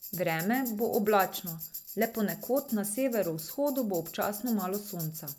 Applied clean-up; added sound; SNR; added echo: none; Tambourine; 12 dB; none.